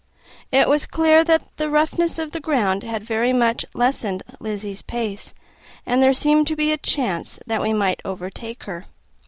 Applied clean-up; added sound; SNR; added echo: none; none; none; none.